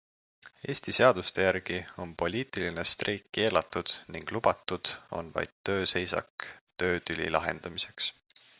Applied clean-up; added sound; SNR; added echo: none; none; none; none.